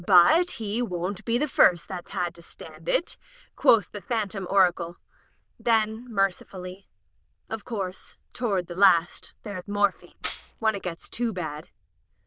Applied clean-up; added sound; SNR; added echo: neural diffusion model UNIVERSE++.